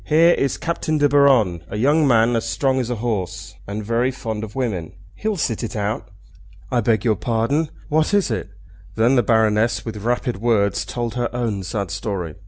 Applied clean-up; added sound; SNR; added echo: none; none; none; none.